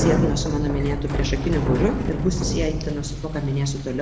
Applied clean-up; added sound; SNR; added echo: none; Bicycle; 0 dB; none.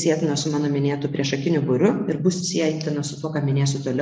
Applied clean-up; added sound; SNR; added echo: none; none; none; none.